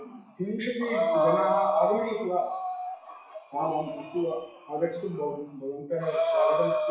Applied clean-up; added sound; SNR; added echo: classical method WPE with log-MMSE.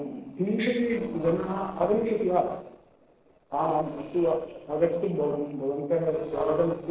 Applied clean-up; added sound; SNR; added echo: neural separator model SepFormer DNS4.